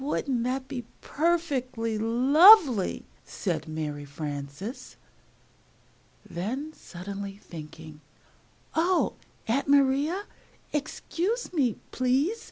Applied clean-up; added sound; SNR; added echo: none; none; none; none.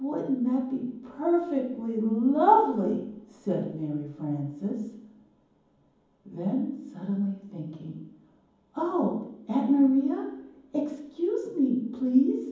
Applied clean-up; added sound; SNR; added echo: none; none; none; reverberation time 1.2 s.